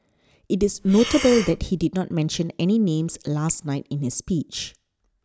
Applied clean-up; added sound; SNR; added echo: none; Breathing; 9 dB; none.